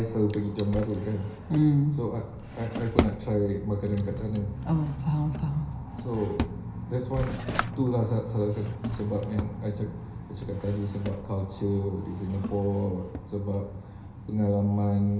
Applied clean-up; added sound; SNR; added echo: none; Drawer open or close; 10 dB; reverberation time 0.9 s.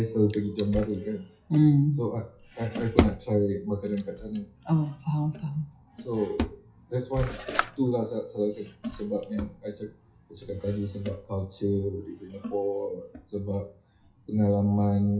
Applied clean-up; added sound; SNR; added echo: classical method WPE with log-MMSE.